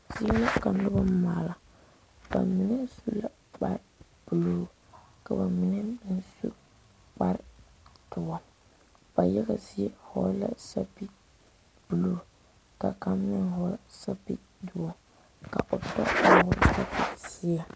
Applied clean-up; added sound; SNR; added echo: none; none; none; none.